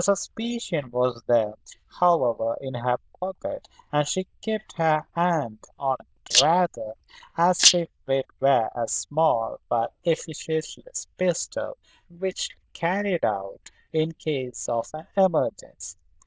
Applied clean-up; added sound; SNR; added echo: neural diffusion model UNIVERSE++.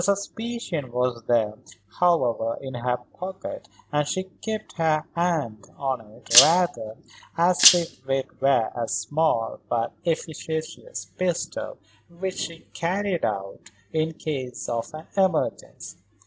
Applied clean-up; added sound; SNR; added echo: none; Rattle (instrument); -5 dB; none.